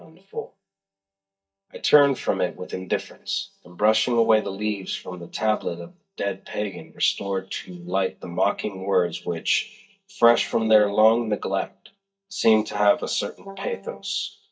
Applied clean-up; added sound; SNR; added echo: neural mask model DeepFilterNet 3.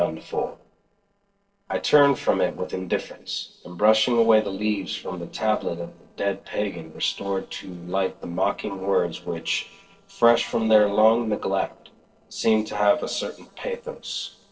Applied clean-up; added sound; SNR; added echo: neural separator model SepFormer DNS4.